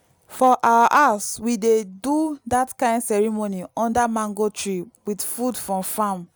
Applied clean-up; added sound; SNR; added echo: none; none; none; none.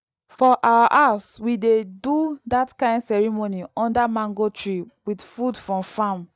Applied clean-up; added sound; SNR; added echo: neural mask model DeepFilterNet 3.